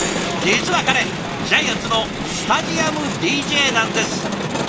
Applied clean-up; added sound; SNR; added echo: none; Crowd; 3 dB; none.